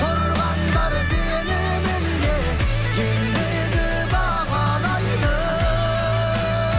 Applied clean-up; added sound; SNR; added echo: none; none; none; none.